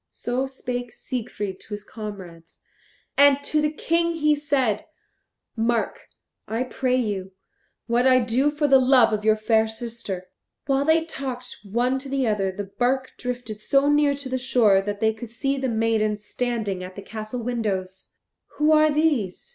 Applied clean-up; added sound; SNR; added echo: none; none; none; none.